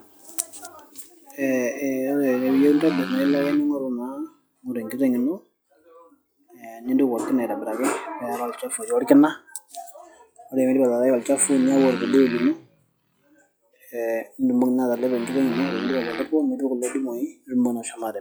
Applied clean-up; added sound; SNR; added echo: classical method log-MMSE.